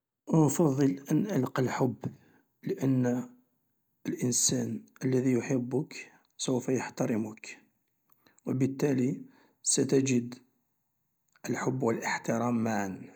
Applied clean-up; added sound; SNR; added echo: none; none; none; none.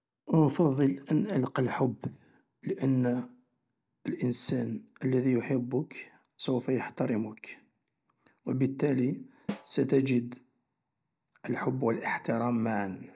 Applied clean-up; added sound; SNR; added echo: none; Snare drum; 14 dB; none.